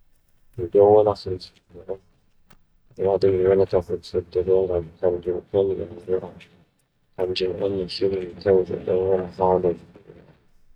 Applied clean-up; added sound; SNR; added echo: neural mask model DeepFilterNet 3.